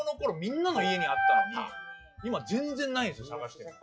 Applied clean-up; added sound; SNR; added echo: classical method WPE with log-MMSE.